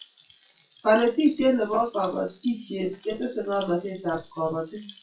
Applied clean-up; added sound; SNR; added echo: classical method WPE with log-MMSE.